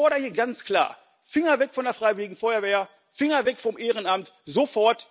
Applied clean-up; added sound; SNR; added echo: none; none; none; none.